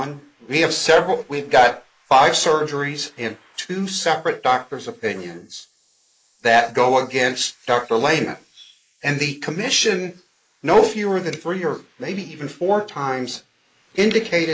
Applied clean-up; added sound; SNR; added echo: neural mask model Resemble Enhance denoiser.